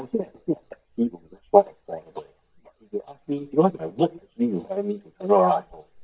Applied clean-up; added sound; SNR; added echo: neural mask model DeepFilterNet 3.